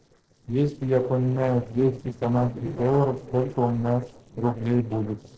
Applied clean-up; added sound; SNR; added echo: neural separator model SepFormer DNS4.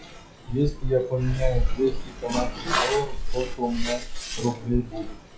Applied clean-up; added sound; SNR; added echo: classical method WPE with log-MMSE.